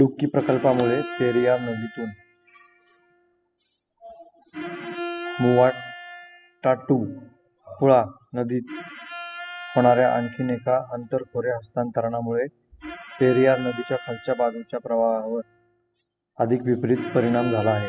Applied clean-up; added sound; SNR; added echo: classical method spectral subtraction.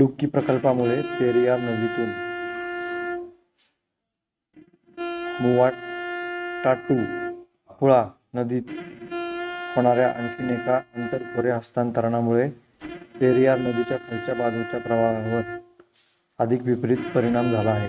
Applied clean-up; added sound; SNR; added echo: neural mask model RNNoise.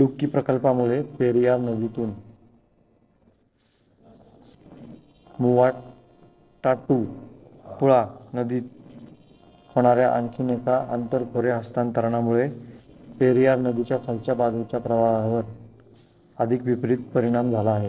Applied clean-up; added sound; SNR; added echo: neural separator model SepFormer DNS4.